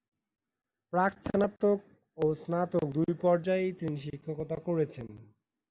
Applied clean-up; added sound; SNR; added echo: none; none; none; none.